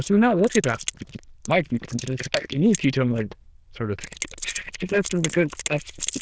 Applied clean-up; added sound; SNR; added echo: neural diffusion model UNIVERSE++.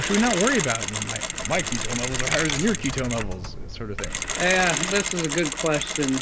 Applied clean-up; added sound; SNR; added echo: none; Mechanisms + Coin (dropping); 2 dB; none.